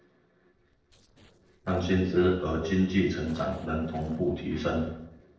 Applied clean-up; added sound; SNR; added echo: neural separator model SepFormer DNS4.